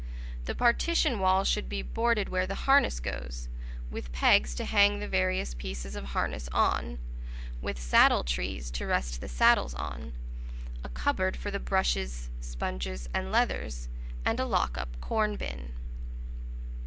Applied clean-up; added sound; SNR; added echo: none; none; none; none.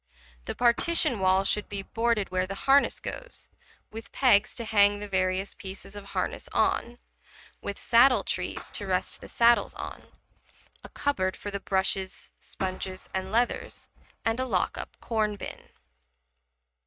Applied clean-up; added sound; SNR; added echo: neural mask model RNNoise.